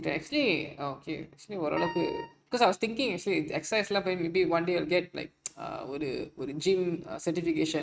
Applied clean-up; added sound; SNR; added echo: neural mask model RNNoise.